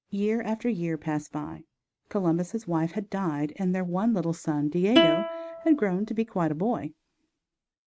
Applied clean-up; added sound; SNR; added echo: neural mask model RNNoise.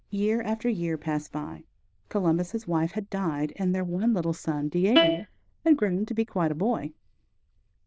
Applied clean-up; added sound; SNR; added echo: neural diffusion model UNIVERSE++.